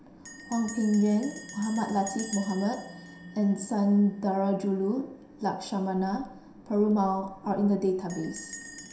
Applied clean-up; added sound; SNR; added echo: none; Bell; 18 dB; reverberation time 0.7 s.